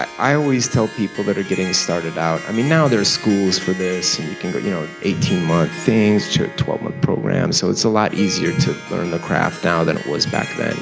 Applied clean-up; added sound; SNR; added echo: none; Harp; 14 dB; none.